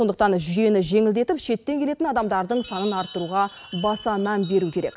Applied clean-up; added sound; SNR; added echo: none; Chime; 19 dB; none.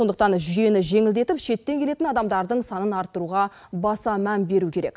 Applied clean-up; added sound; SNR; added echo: none; none; none; none.